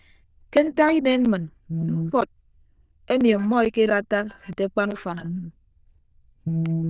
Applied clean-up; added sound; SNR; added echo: neural diffusion model UNIVERSE++.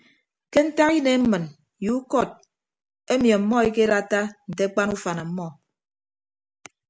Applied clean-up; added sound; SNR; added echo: none; none; none; none.